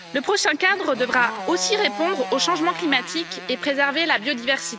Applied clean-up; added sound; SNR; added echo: none; Motorcycle; 12 dB; none.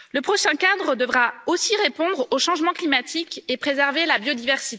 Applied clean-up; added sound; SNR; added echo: none; none; none; none.